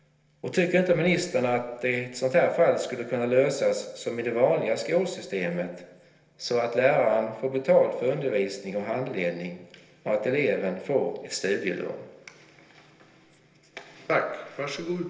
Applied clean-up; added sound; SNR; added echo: none; none; none; reverberation time 1.4 s.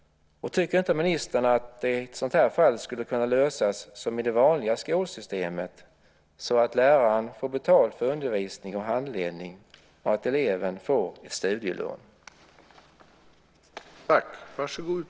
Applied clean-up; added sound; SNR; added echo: none; none; none; none.